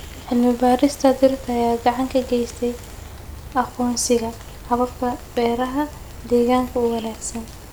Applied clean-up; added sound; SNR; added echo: none; Rain; 16 dB; none.